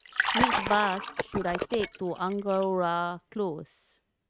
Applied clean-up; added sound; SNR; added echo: neural mask model RNNoise.